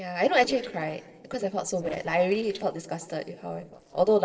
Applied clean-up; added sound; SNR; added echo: neural separator model SepFormer DNS4.